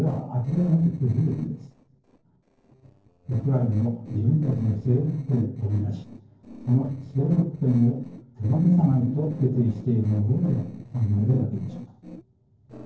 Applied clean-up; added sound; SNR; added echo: neural separator model SepFormer DNS4.